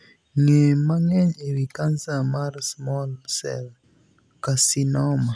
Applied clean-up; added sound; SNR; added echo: none; none; none; none.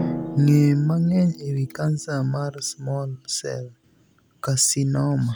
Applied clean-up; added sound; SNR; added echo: none; Drum; 13 dB; none.